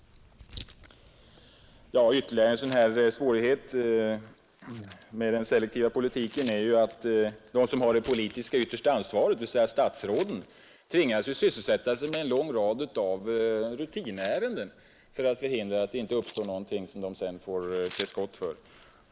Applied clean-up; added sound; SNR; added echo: neural mask model Resemble Enhance denoiser.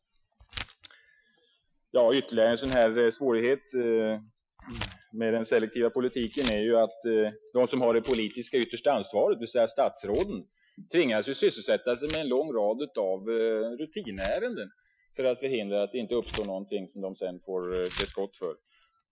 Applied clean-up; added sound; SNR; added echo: classical method Wiener filter.